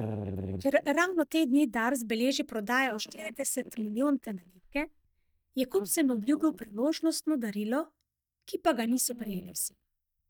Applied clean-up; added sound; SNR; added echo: neural mask model DeepFilterNet 3.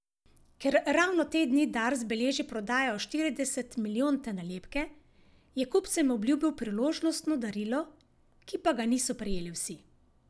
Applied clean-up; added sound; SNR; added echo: none; none; none; none.